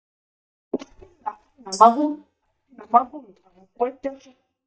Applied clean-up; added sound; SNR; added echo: neural mask model DeepFilterNet 3.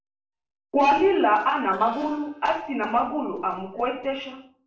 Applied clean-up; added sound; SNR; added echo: neural separator model SepFormer DNS4.